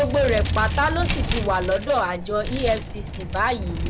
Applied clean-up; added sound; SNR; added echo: none; Vehicle; 3 dB; none.